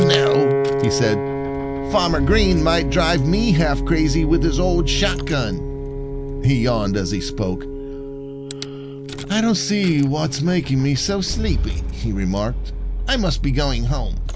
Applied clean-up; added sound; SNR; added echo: none; Rattle / Engine starting / Car + Piano; 2 dB; none.